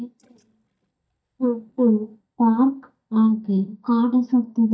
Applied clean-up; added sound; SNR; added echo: neural mask model DeepFilterNet 3.